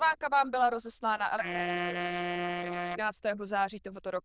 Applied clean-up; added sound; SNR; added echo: neural diffusion model UNIVERSE++.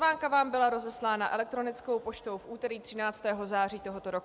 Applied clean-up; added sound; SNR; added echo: none; none; none; none.